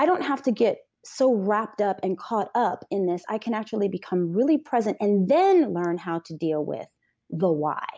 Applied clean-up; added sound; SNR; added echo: none; none; none; none.